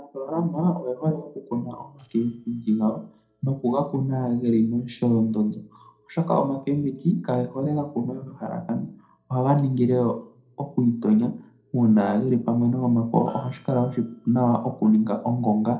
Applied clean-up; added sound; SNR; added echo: neural separator model SepFormer DNS4.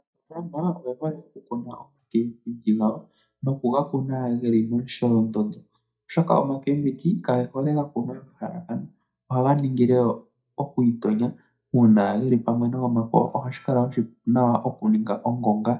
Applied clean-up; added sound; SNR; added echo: neural mask model DeepFilterNet 3.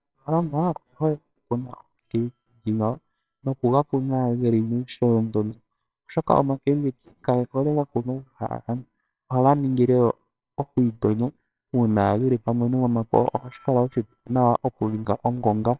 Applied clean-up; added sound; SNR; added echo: neural separator model SepFormer WHAMR!.